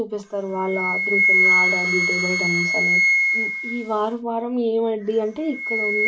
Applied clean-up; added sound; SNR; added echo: none; Wind instrument, woodwind instrument; -4 dB; reverberation time 0.2 s.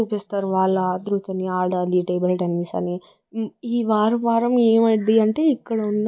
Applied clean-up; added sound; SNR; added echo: none; none; none; none.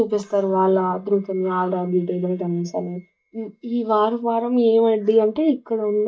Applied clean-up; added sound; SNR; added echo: neural mask model DeepFilterNet 3.